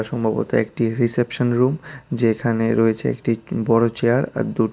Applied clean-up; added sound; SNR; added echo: none; none; none; none.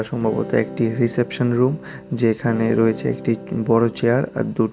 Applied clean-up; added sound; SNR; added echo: none; Electric guitar / Strum; 14 dB; none.